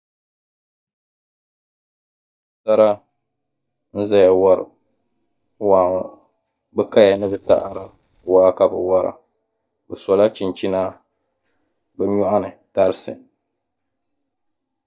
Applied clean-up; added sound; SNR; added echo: neural mask model DeepFilterNet 3.